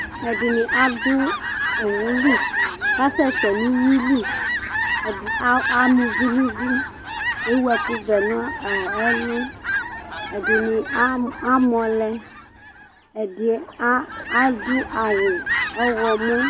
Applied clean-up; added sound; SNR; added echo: none; Fowl; 4 dB; none.